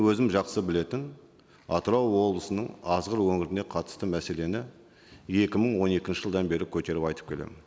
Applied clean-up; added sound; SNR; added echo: none; none; none; none.